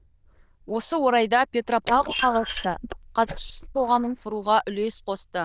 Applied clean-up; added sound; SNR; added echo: neural diffusion model UNIVERSE++.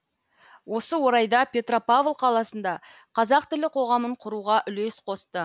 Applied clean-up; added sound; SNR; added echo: none; none; none; none.